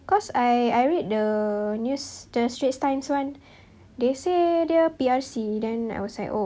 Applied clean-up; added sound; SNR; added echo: none; none; none; none.